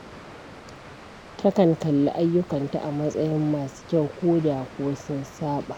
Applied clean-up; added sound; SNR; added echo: none; Water; 18 dB; none.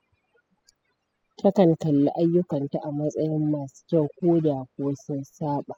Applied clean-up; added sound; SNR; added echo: classical method spectral subtraction.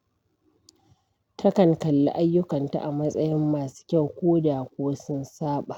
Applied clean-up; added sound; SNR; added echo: none; none; none; none.